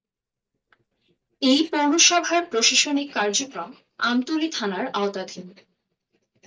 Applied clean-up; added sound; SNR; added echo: neural mask model DeepFilterNet 3.